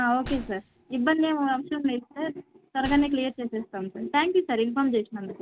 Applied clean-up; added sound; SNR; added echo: none; Gunshot, gunfire; 19 dB; none.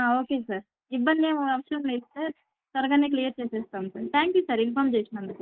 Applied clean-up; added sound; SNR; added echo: neural mask model Resemble Enhance denoiser.